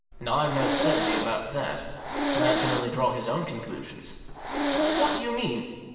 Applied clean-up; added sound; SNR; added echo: none; Hiss; -3 dB; reverberation time 1.4 s.